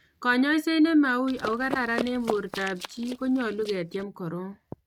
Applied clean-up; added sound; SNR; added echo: neural mask model RNNoise.